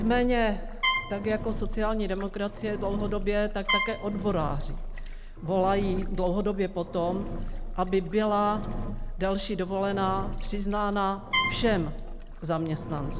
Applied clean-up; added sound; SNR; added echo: none; Trumpet + Engine; 3 dB; none.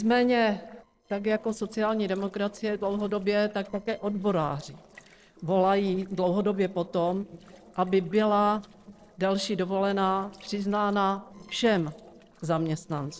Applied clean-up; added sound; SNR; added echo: neural separator model SepFormer DNS4.